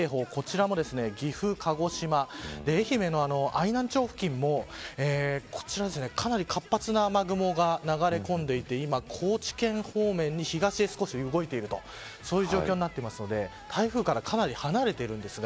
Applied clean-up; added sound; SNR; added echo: none; none; none; none.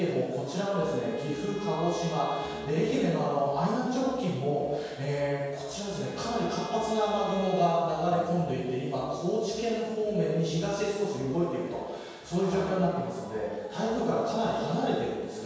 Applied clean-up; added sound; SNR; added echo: none; Bowed string instrument; 13 dB; reverberation time 1.2 s.